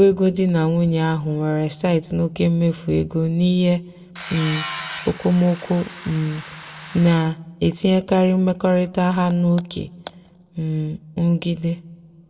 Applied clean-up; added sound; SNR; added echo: none; Tools; 13 dB; reverberation time 0.5 s.